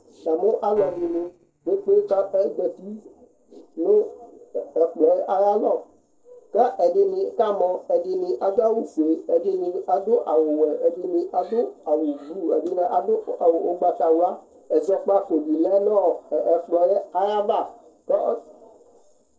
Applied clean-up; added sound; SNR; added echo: neural separator model SepFormer DNS4.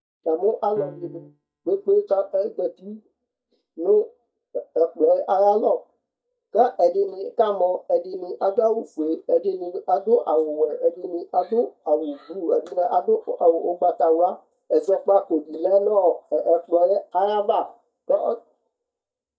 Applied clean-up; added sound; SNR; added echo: neural mask model DeepFilterNet 3.